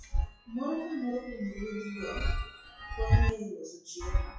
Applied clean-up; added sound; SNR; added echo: classical method WPE with log-MMSE.